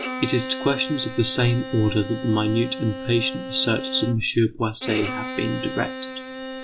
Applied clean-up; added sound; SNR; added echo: none; Bowed string instrument; 9 dB; none.